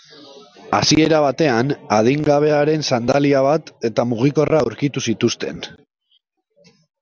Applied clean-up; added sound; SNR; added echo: none; none; none; none.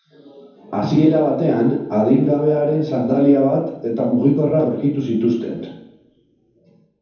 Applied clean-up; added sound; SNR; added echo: none; none; none; reverberation time 0.9 s.